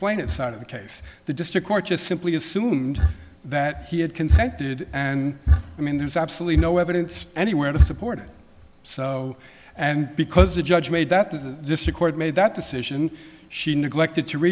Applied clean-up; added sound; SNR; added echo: none; none; none; none.